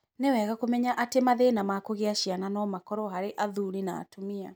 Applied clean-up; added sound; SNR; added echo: none; none; none; none.